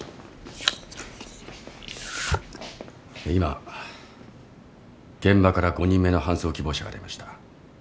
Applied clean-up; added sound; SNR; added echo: none; Domestic sounds, home sounds; 6 dB; none.